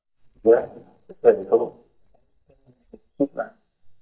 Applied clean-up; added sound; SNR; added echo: neural mask model DeepFilterNet 3.